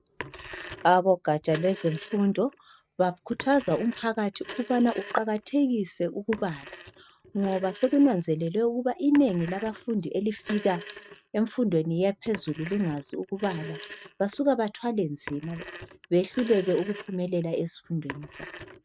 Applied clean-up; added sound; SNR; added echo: neural mask model RNNoise.